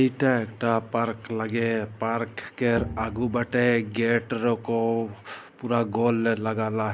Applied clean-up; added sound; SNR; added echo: none; Bowed string instrument; 12 dB; none.